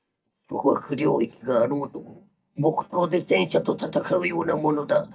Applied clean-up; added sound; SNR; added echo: neural mask model DeepFilterNet 3.